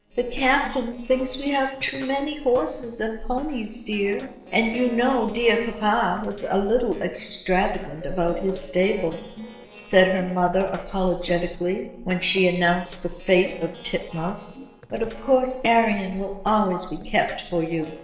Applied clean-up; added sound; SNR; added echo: neural separator model SepFormer DNS4.